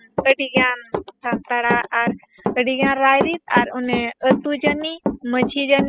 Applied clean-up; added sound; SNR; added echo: classical method spectral subtraction.